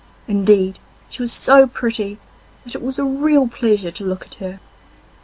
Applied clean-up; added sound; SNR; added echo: none; none; none; none.